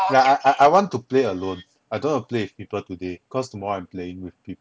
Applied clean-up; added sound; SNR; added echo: none; none; none; none.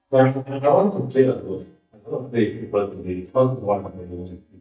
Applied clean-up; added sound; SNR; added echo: neural mask model DeepFilterNet 3.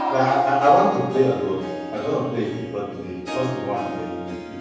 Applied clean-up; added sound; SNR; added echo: none; Harp; 9 dB; reverberation time 1.1 s.